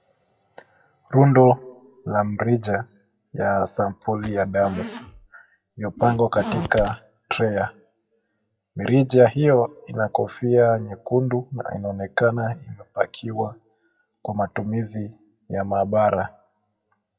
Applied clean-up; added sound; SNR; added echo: classical method WPE with log-MMSE.